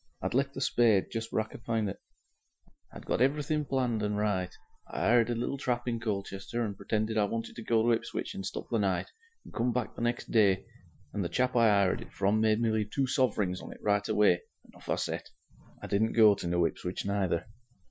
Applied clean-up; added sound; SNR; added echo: classical method Wiener filter.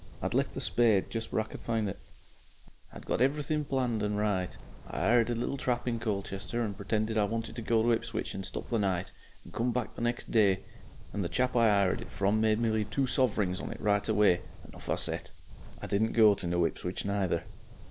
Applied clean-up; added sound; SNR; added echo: none; Wind; 14 dB; none.